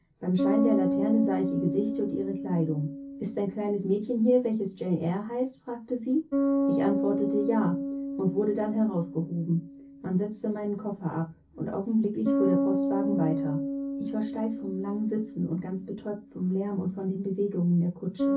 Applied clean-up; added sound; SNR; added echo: none; Bass guitar; 3 dB; reverberation time 0.3 s.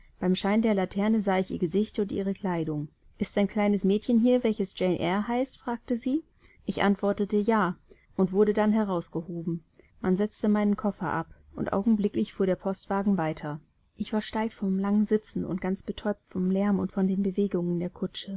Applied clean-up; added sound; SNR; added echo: none; none; none; none.